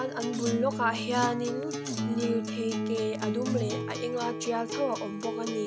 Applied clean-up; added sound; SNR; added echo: none; Acoustic guitar; 2 dB; none.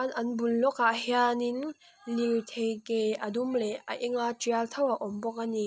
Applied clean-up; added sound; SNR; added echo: none; none; none; none.